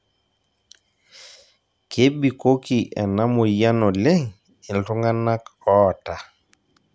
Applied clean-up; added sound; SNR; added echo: none; none; none; none.